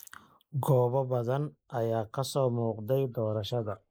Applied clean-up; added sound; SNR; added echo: neural mask model Resemble Enhance denoiser.